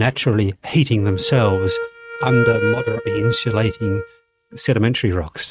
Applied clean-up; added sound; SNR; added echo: neural mask model RNNoise.